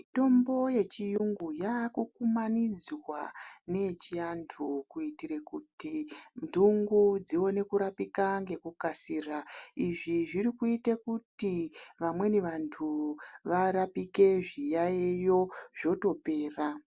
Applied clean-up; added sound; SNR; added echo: none; none; none; none.